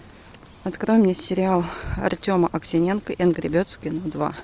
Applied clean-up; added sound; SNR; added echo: none; none; none; none.